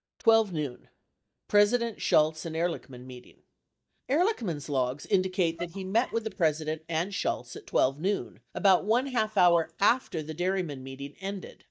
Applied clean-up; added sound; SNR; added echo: neural mask model DeepFilterNet 3.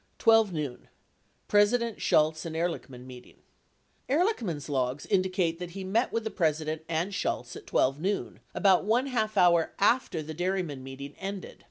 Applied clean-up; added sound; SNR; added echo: none; none; none; none.